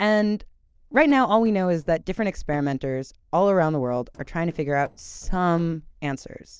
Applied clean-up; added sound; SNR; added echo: neural separator model SepFormer DNS4.